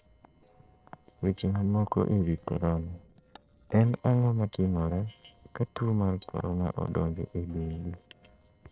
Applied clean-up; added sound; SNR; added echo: neural separator model SepFormer DNS4.